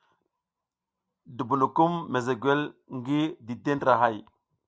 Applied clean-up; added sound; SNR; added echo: none; none; none; none.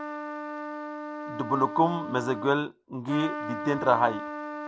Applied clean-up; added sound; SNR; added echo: none; Trumpet; 7 dB; none.